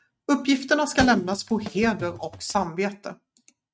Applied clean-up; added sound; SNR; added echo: neural mask model RNNoise.